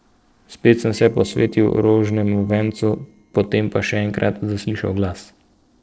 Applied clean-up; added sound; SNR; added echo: neural separator model SepFormer DNS4.